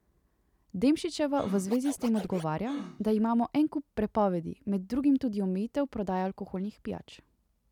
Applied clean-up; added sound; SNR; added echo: none; Scratching (performance technique); 16 dB; none.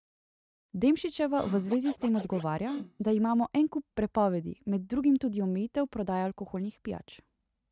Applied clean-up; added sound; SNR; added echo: neural mask model RNNoise.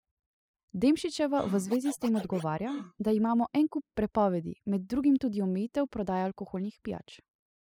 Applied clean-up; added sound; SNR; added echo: classical method spectral subtraction.